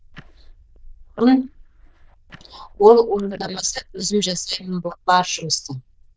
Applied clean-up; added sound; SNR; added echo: neural diffusion model UNIVERSE++.